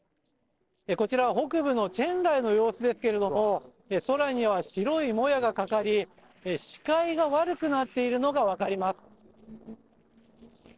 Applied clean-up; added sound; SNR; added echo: neural separator model SepFormer DNS4.